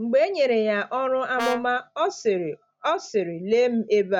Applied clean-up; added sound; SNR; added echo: none; Brass instrument; 5 dB; none.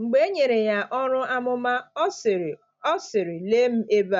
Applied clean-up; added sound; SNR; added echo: none; none; none; none.